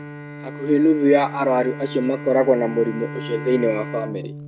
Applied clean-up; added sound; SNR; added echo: none; Bowed string instrument; 12 dB; none.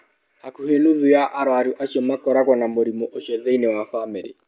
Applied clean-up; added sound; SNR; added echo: none; none; none; none.